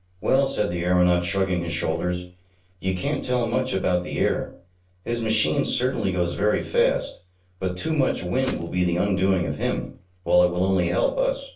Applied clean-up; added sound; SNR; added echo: neural separator model SepFormer DNS4.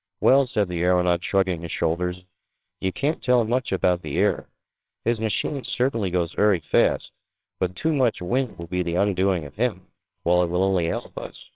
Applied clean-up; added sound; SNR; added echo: neural separator model SepFormer WHAMR!.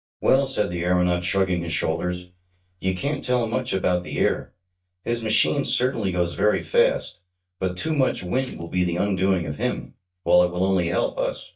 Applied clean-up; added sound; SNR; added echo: neural mask model DeepFilterNet 3.